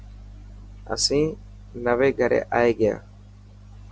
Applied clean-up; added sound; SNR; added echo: none; none; none; none.